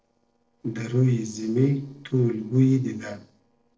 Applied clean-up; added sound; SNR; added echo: neural separator model SepFormer DNS4.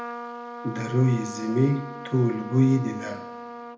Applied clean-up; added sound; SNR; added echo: none; Trumpet; 12 dB; reverberation time 0.7 s.